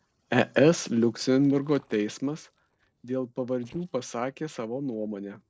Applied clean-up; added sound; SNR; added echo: neural separator model SepFormer DNS4.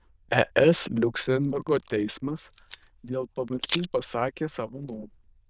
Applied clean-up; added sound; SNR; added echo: neural diffusion model UNIVERSE++.